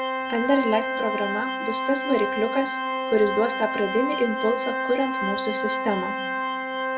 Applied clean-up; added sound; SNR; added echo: none; Organ; 2 dB; reverberation time 1.0 s.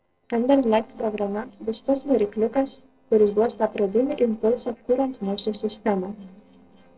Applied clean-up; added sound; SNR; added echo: neural separator model SepFormer DNS4.